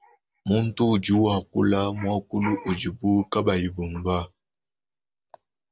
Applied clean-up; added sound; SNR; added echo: none; none; none; none.